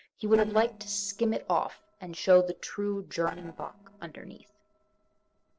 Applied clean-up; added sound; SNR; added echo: neural separator model SepFormer DNS4.